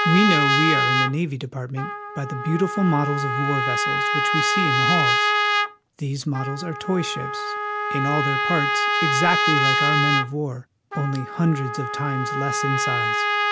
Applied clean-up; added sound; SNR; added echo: none; Trumpet; -2 dB; none.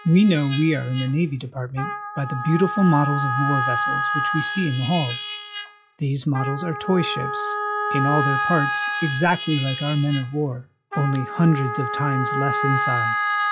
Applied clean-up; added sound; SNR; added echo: classical method log-MMSE.